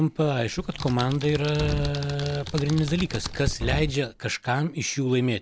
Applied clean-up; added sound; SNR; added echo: none; Computer keyboard + Explosion; 8 dB; none.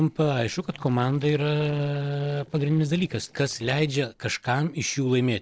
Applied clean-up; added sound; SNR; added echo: neural separator model SepFormer DNS4.